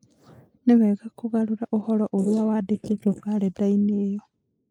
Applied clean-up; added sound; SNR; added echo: neural mask model Resemble Enhance denoiser.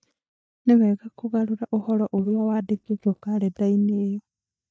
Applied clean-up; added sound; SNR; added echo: neural mask model DeepFilterNet 3.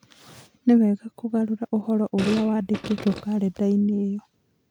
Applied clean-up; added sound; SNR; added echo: none; Fart; 11 dB; none.